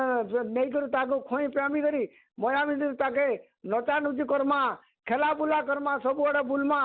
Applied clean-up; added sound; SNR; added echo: none; none; none; none.